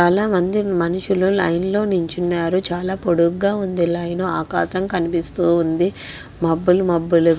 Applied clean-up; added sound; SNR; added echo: none; none; none; none.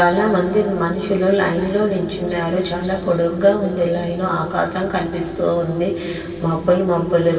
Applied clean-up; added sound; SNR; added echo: none; none; none; reverberation time 2.6 s.